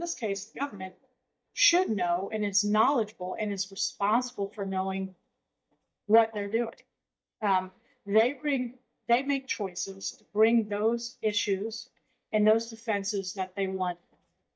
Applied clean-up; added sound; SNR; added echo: neural mask model DeepFilterNet 3.